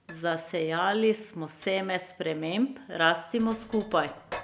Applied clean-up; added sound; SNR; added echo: none; Sink (filling or washing); 19 dB; none.